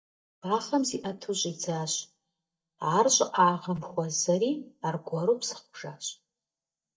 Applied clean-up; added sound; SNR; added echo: neural mask model DeepFilterNet 3.